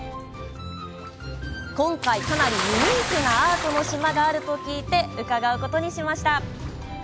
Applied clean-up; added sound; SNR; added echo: none; Bathtub (filling or washing) / Splash, splatter; 7 dB; none.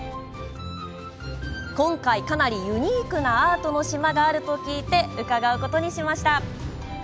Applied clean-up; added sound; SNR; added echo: none; none; none; none.